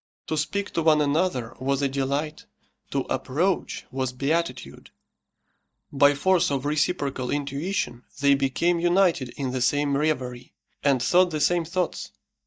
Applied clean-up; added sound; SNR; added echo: neural mask model DeepFilterNet 3.